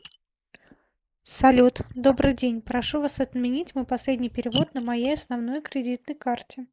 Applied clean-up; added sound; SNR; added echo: neural mask model Resemble Enhance denoiser.